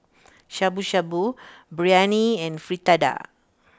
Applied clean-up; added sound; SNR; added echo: none; none; none; none.